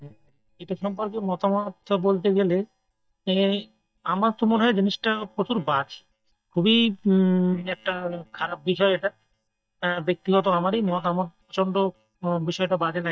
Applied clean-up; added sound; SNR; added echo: neural mask model DeepFilterNet 3.